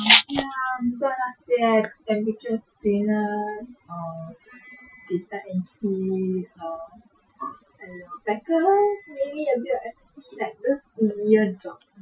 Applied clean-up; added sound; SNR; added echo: classical method Wiener filter.